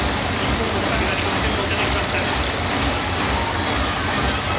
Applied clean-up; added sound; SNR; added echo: none; Stream / Frog; 4 dB; reverberation time 1.0 s.